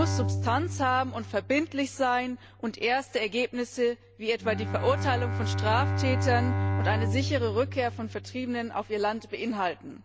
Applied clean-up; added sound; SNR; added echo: none; Bowed string instrument; 3 dB; none.